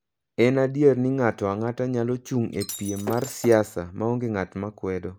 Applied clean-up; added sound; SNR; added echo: none; Shatter; 13 dB; none.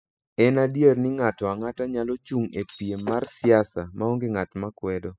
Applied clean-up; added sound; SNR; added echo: classical method spectral subtraction.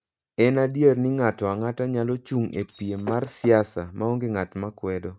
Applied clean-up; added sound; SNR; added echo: neural mask model RNNoise.